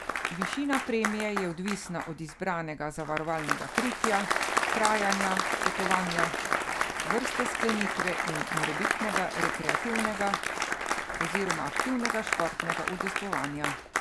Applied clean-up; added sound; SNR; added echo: none; Applause; -2 dB; none.